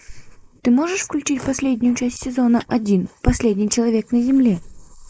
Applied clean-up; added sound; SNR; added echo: neural mask model Resemble Enhance denoiser.